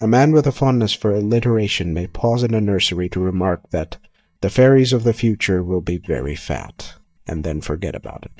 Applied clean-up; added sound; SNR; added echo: neural mask model DeepFilterNet 3.